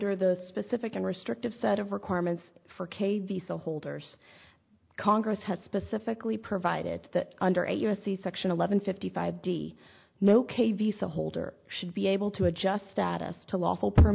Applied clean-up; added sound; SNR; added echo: none; none; none; none.